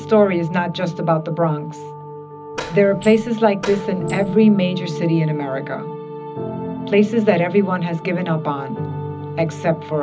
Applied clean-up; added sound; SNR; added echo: none; Door; 14 dB; reverberation time 0.4 s.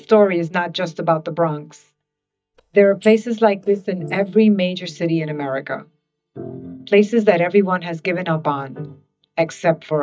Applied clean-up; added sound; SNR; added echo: neural mask model DeepFilterNet 3.